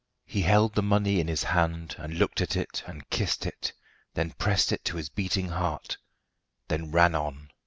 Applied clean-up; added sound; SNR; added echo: none; none; none; none.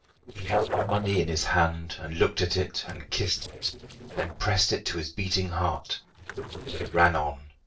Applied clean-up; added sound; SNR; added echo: neural separator model SepFormer DNS4.